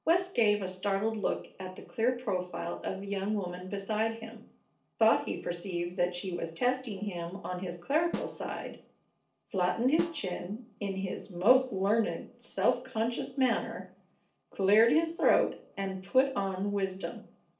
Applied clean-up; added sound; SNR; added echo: neural separator model SepFormer DNS4.